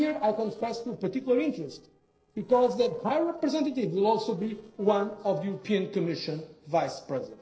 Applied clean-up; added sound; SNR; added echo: neural separator model SepFormer DNS4.